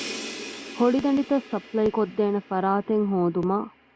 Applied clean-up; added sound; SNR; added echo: none; Crash cymbal; 16 dB; none.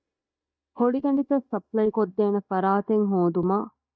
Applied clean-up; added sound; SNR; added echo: neural mask model DeepFilterNet 3.